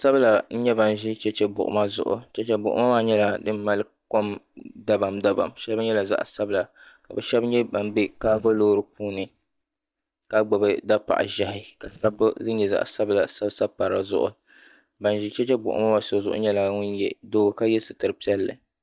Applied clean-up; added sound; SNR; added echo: neural mask model DeepFilterNet 3.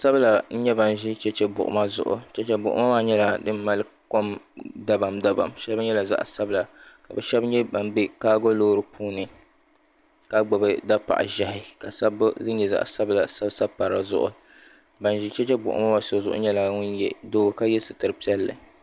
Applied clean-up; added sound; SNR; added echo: none; none; none; none.